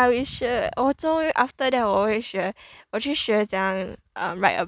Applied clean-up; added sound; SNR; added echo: none; none; none; none.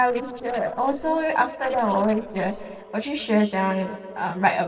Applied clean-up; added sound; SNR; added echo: neural separator model SepFormer DNS4.